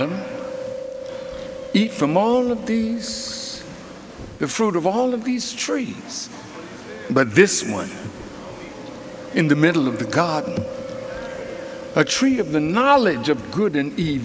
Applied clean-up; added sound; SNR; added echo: none; Chewing, mastication; 14 dB; none.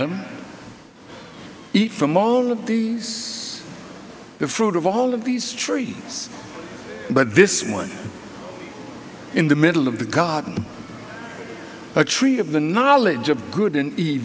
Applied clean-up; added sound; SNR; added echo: none; none; none; none.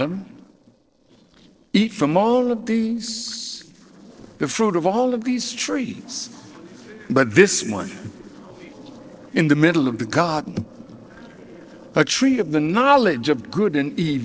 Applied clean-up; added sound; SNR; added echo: neural separator model SepFormer DNS4.